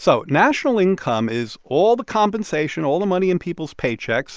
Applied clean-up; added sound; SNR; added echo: none; none; none; none.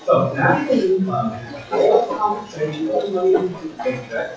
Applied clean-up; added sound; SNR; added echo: classical method WPE with log-MMSE.